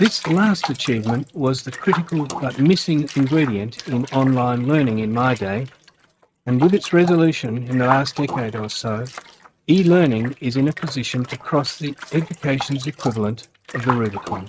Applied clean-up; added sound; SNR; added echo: neural mask model RNNoise.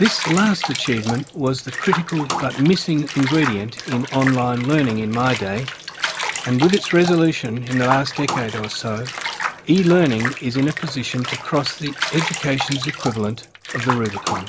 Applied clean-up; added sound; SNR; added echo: none; Bathtub (filling or washing) / Water; 7 dB; none.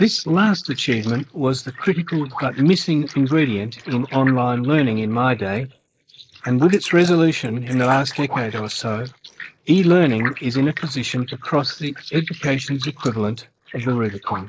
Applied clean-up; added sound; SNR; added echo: neural mask model Resemble Enhance denoiser.